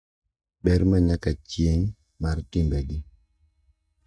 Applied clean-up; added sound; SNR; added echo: neural mask model DeepFilterNet 3.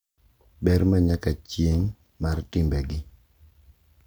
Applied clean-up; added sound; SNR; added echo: none; none; none; none.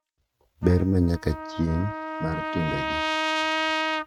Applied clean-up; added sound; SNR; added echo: neural mask model RNNoise.